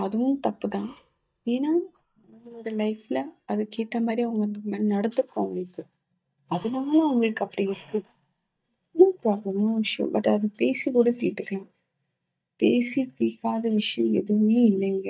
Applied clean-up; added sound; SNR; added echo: neural mask model DeepFilterNet 3.